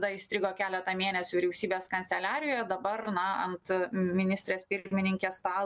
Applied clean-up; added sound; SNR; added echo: none; none; none; none.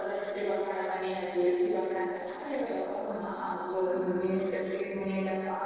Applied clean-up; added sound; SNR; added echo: neural separator model SepFormer DNS4.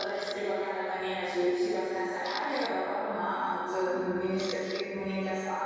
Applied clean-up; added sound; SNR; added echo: none; Camera; 17 dB; reverberation time 2.2 s.